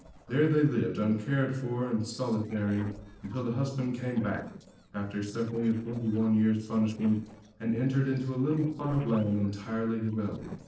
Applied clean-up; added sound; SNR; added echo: neural separator model SepFormer DNS4.